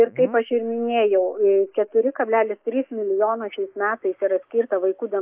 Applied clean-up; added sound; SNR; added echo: neural mask model Resemble Enhance denoiser.